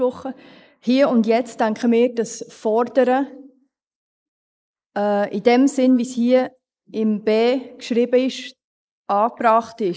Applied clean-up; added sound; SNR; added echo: neural mask model Resemble Enhance denoiser.